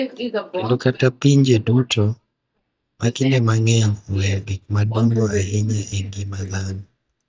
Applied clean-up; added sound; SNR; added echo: neural mask model DeepFilterNet 3.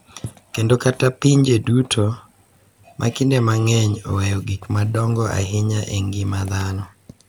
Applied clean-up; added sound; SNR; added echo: none; none; none; none.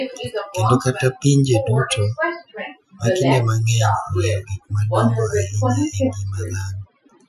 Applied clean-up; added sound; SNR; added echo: classical method Wiener filter.